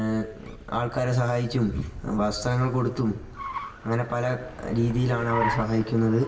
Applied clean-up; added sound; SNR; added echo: none; Car; 11 dB; reverberation time 1.4 s.